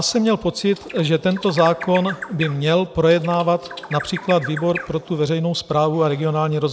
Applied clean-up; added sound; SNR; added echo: none; Bird; 14 dB; none.